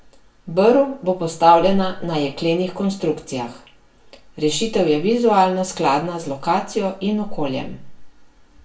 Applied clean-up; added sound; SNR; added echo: none; none; none; reverberation time 0.2 s.